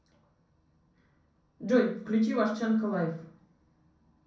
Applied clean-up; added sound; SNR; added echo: none; none; none; reverberation time 0.5 s.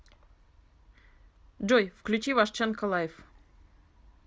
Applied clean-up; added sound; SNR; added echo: none; none; none; none.